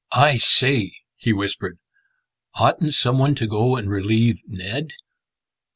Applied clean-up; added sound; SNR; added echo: none; none; none; none.